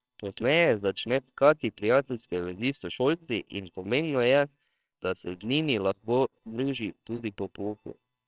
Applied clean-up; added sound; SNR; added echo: neural separator model SepFormer WHAMR!.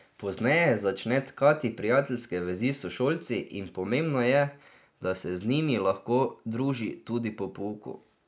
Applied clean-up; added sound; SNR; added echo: none; none; none; none.